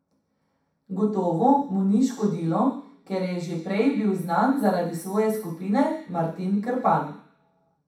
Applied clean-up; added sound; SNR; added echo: none; none; none; reverberation time 0.7 s.